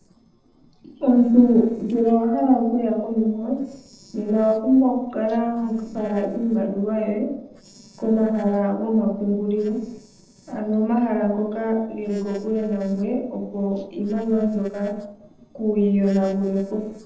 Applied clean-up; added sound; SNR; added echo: neural separator model SepFormer DNS4.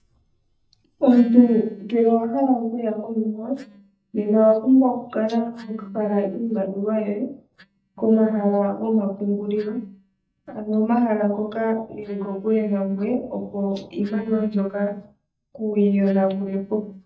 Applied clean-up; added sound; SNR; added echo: neural mask model DeepFilterNet 3.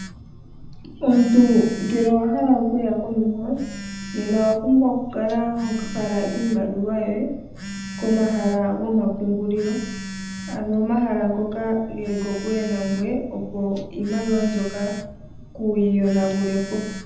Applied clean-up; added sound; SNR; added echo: none; Telephone; 12 dB; reverberation time 0.8 s.